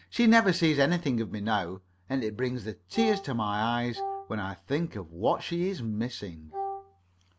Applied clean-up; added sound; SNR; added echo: none; Wind instrument, woodwind instrument; 9 dB; none.